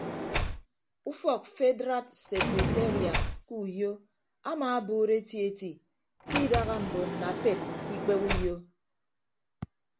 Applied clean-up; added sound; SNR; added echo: none; Sliding door; 3 dB; none.